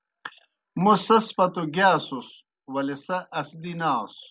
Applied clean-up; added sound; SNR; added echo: none; none; none; none.